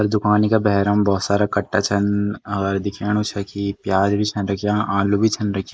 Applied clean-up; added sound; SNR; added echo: neural mask model Resemble Enhance denoiser.